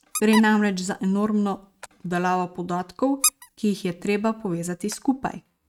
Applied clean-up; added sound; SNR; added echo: neural mask model RNNoise.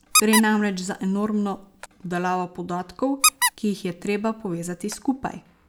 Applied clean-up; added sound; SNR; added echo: none; Squeak; 1 dB; none.